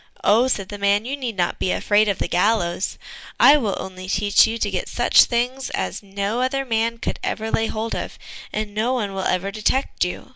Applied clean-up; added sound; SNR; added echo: none; none; none; none.